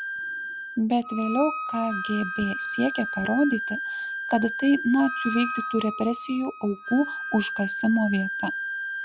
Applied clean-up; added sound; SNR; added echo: none; Wind instrument, woodwind instrument + Wind instrument, woodwind instrument; 6 dB; none.